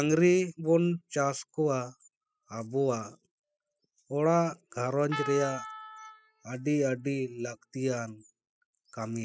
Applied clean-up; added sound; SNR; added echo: classical method spectral subtraction.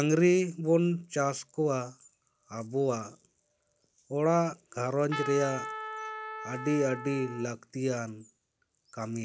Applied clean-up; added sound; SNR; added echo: none; Trumpet; 9 dB; none.